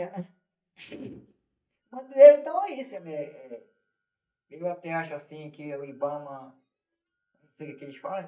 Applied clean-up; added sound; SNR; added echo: neural mask model DeepFilterNet 3.